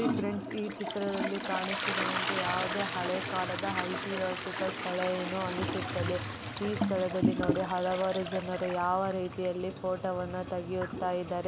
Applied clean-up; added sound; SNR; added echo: none; Toilet flush; 2 dB; none.